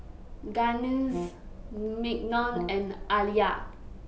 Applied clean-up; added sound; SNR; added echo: none; Bird + Brass instrument; 9 dB; none.